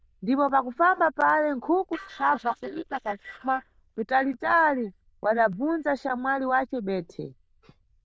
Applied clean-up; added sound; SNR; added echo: neural diffusion model UNIVERSE++.